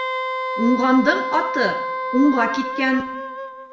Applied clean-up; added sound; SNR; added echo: none; Wind instrument, woodwind instrument; 5 dB; reverberation time 0.8 s.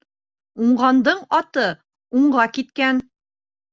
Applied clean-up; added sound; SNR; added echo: none; none; none; none.